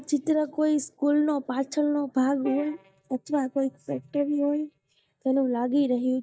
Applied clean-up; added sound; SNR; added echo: neural mask model DeepFilterNet 3.